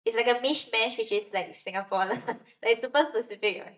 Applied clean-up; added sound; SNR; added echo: neural mask model DeepFilterNet 3.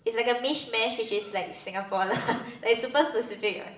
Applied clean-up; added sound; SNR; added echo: none; Cough; 19 dB; reverberation time 0.7 s.